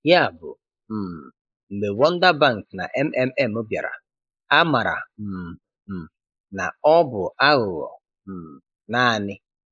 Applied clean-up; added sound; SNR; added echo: neural mask model Resemble Enhance denoiser.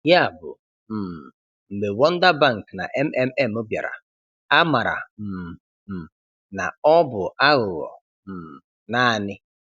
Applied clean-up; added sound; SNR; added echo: none; none; none; none.